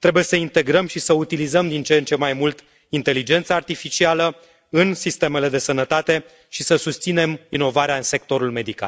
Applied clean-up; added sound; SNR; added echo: none; none; none; none.